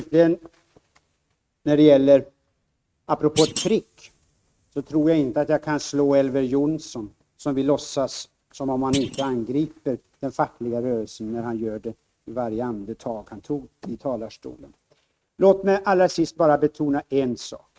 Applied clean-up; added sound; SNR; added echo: neural mask model RNNoise.